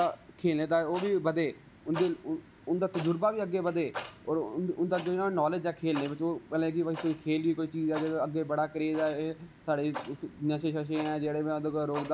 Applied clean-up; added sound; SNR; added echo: none; Clock; 16 dB; none.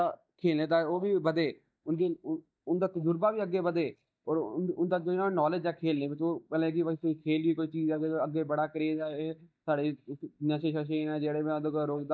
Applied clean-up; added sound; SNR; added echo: neural mask model DeepFilterNet 3.